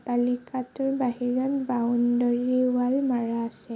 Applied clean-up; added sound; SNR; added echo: none; none; none; none.